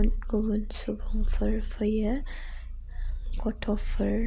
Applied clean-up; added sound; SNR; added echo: none; Purr; -2 dB; none.